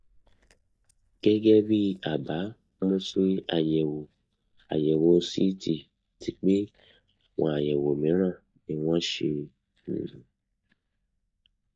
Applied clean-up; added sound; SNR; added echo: neural mask model DeepFilterNet 3.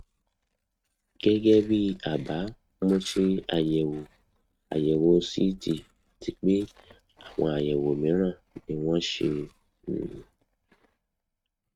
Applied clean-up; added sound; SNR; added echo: neural mask model RNNoise.